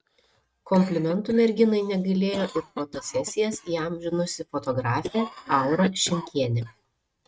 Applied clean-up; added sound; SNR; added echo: neural mask model RNNoise.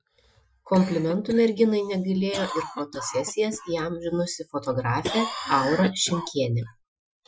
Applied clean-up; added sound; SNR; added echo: classical method Wiener filter.